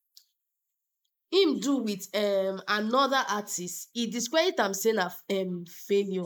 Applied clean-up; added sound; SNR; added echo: neural mask model Resemble Enhance denoiser.